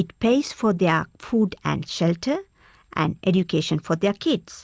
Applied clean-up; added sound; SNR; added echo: none; none; none; none.